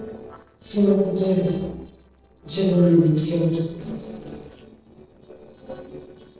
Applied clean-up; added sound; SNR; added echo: neural separator model SepFormer DNS4.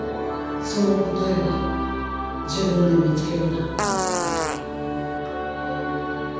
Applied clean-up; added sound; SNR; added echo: none; Fart; 4 dB; reverberation time 1.2 s.